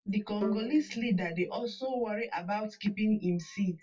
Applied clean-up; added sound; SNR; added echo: classical method WPE with log-MMSE.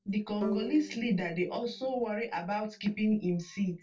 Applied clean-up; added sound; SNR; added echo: neural separator model SepFormer DNS4.